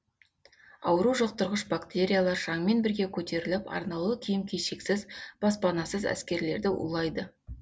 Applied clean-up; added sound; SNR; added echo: none; none; none; none.